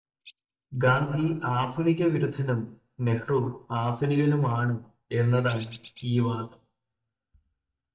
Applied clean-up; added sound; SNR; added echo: neural mask model DeepFilterNet 3.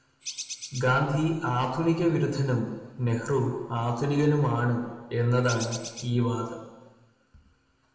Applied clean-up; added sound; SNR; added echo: none; Bird; 11 dB; reverberation time 1.2 s.